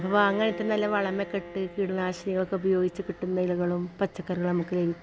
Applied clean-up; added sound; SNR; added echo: none; Bowed string instrument; 15 dB; none.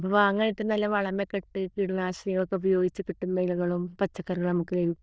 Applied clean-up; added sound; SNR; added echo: neural diffusion model UNIVERSE++.